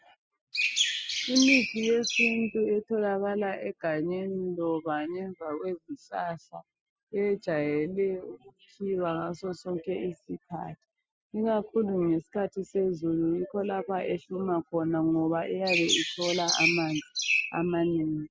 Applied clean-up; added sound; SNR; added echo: classical method spectral subtraction.